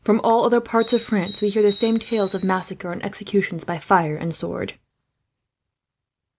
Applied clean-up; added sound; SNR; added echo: none; Bird; 9 dB; none.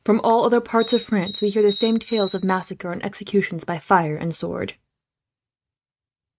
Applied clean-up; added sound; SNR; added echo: neural mask model RNNoise.